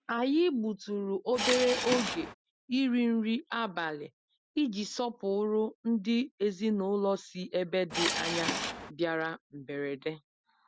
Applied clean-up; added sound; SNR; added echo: none; Subway, metro, underground / Engine; 2 dB; none.